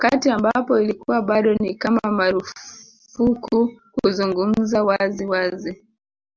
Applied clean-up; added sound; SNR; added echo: none; none; none; none.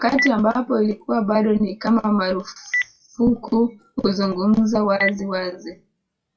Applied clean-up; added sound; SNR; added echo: classical method WPE with log-MMSE.